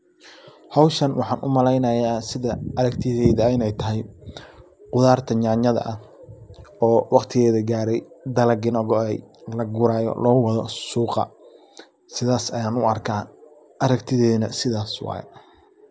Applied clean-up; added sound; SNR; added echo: none; none; none; none.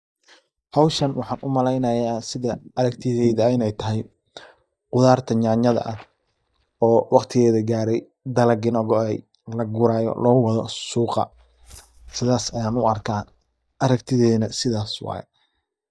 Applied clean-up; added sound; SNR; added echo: neural mask model DeepFilterNet 3.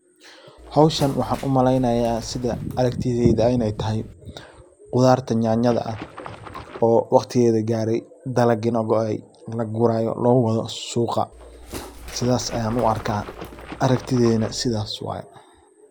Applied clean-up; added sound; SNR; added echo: none; Bird + Water / Splash, splatter; 16 dB; none.